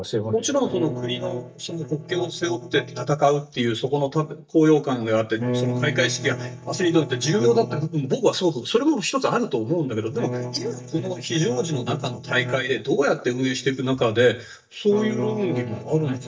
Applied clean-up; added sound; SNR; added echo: neural mask model DeepFilterNet 3.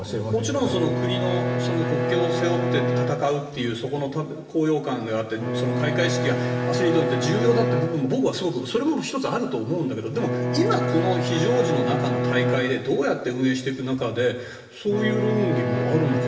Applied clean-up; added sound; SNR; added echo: none; Bowed string instrument; 1 dB; reverberation time 1.4 s.